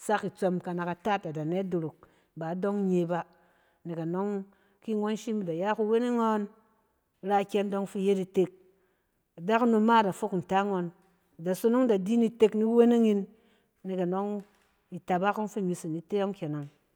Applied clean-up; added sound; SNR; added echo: none; none; none; none.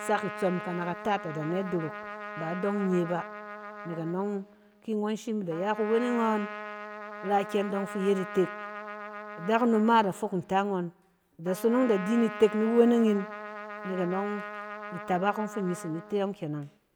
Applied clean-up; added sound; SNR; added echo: none; Trumpet; 12 dB; none.